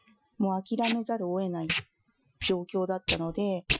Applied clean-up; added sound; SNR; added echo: classical method Wiener filter.